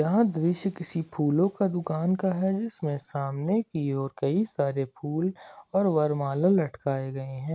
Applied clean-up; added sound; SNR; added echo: none; none; none; none.